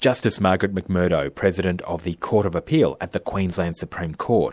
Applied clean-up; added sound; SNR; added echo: none; none; none; none.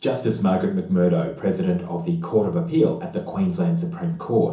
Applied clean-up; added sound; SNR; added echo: none; none; none; reverberation time 0.7 s.